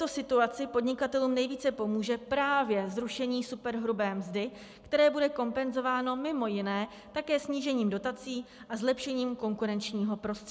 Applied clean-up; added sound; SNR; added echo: none; none; none; none.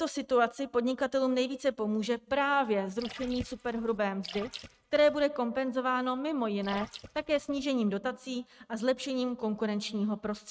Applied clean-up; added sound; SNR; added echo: neural mask model RNNoise.